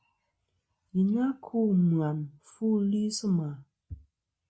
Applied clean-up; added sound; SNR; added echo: none; none; none; none.